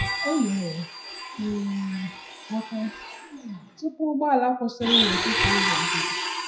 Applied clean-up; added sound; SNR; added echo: classical method WPE with log-MMSE.